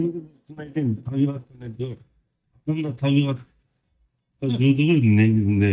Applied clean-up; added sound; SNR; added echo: neural mask model DeepFilterNet 3.